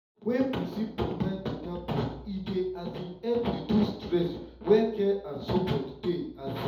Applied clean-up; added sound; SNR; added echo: none; none; none; reverberation time 2.0 s.